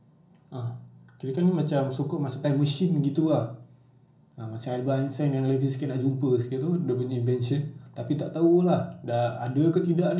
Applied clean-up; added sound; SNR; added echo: none; none; none; reverberation time 0.6 s.